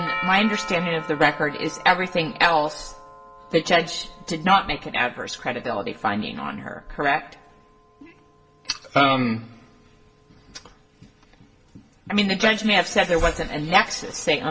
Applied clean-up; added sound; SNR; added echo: none; Doorbell; 16 dB; reverberation time 0.6 s.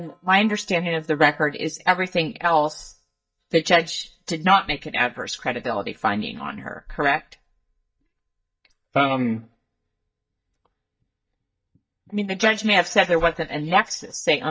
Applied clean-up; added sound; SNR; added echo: neural mask model DeepFilterNet 3.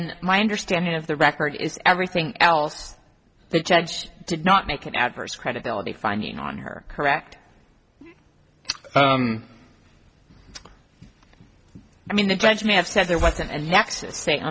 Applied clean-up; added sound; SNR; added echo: none; none; none; none.